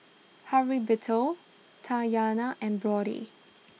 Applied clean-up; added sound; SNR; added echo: none; none; none; none.